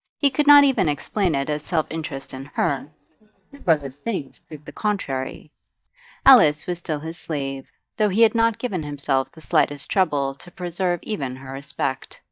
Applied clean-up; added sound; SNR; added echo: neural mask model DeepFilterNet 3.